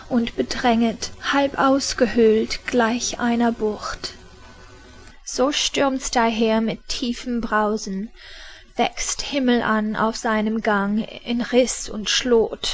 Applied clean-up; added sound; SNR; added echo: none; none; none; none.